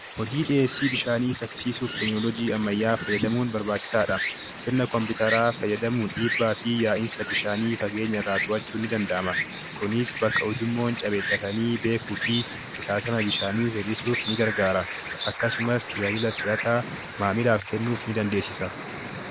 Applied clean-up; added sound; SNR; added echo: neural mask model Resemble Enhance denoiser.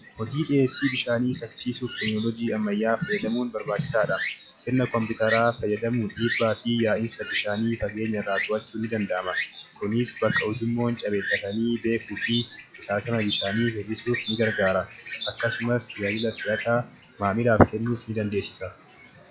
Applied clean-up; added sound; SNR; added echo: classical method log-MMSE.